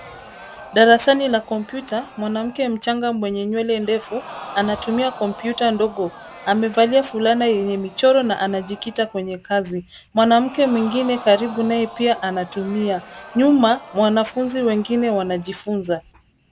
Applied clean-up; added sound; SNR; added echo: none; Crowd; 18 dB; none.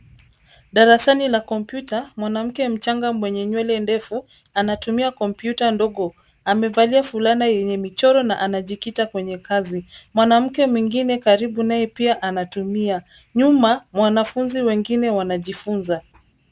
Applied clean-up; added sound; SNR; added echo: none; none; none; none.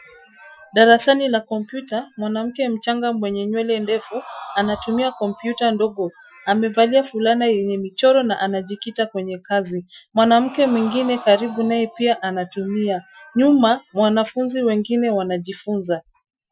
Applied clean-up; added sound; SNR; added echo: classical method Wiener filter.